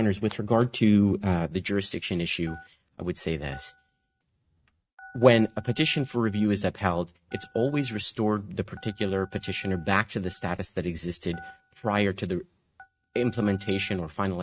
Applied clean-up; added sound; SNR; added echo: neural mask model RNNoise.